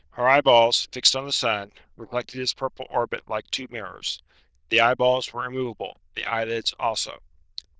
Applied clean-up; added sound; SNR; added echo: neural diffusion model UNIVERSE++.